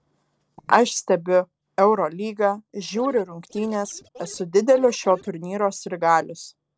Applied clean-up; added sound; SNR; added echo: neural separator model SepFormer DNS4.